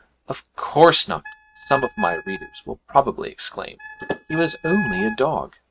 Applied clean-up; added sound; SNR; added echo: neural mask model RNNoise.